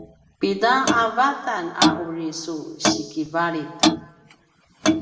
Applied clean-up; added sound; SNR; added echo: none; Clock; 1 dB; reverberation time 1.3 s.